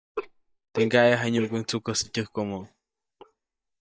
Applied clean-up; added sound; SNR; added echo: neural mask model DeepFilterNet 3.